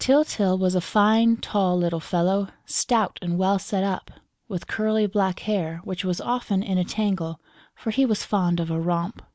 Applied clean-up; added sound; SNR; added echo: none; none; none; none.